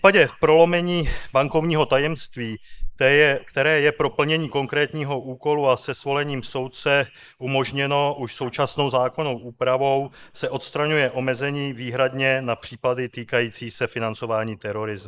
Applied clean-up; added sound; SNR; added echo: neural mask model Resemble Enhance denoiser.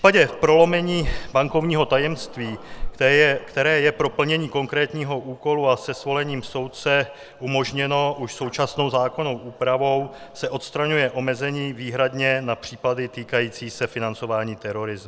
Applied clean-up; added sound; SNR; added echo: none; Growling; 16 dB; none.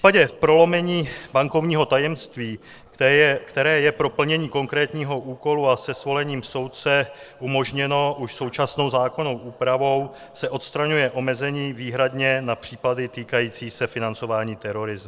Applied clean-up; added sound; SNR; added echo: neural separator model SepFormer DNS4.